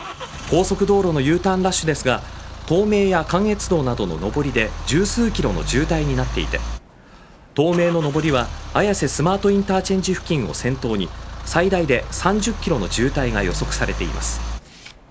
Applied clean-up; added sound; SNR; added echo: none; Idling / Engine starting / Accelerating, revving, vroom / Car; 9 dB; none.